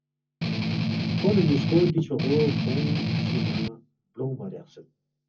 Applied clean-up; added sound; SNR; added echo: none; Strum; -2 dB; reverberation time 0.3 s.